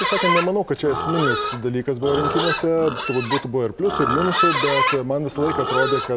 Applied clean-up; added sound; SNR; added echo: none; Livestock, farm animals, working animals; 2 dB; none.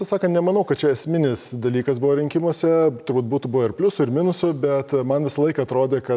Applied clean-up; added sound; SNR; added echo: none; none; none; none.